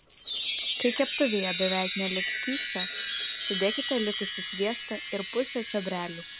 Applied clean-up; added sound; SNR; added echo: none; Chime; 2 dB; none.